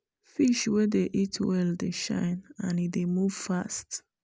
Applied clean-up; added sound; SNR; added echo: none; none; none; none.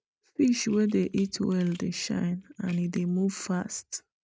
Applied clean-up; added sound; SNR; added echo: neural mask model RNNoise.